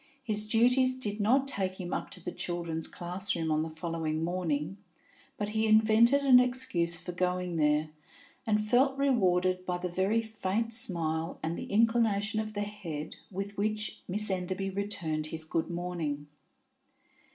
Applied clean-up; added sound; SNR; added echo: none; none; none; reverberation time 0.2 s.